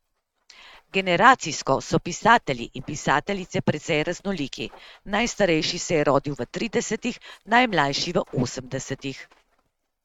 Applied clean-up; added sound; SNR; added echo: neural mask model RNNoise.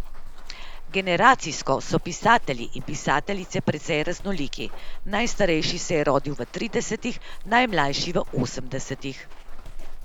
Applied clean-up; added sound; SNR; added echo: none; Walk, footsteps; 6 dB; none.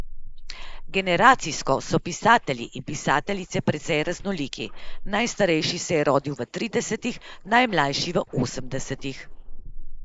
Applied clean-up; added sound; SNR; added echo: neural mask model Resemble Enhance denoiser.